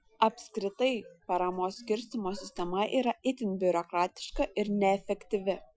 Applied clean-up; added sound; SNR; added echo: classical method Wiener filter.